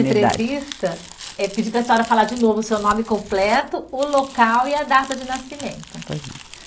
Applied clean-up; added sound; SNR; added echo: none; Crumpling, crinkling; 18 dB; none.